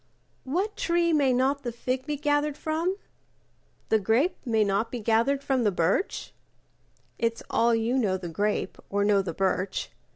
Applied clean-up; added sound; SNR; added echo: none; none; none; none.